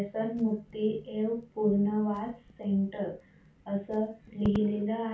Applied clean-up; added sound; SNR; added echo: none; Crackle; 17 dB; reverberation time 0.2 s.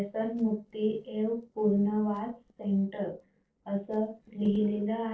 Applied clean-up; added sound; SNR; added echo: neural separator model SepFormer DNS4.